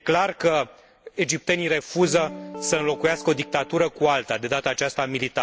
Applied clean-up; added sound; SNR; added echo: none; Guitar; 14 dB; none.